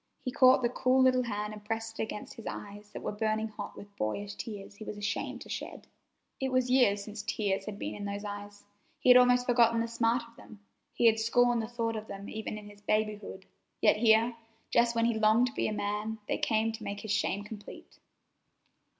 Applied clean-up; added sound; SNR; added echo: none; none; none; none.